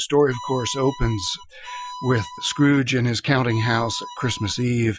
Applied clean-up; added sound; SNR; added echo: classical method Wiener filter.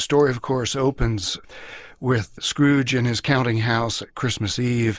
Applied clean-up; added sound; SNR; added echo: neural mask model Resemble Enhance denoiser.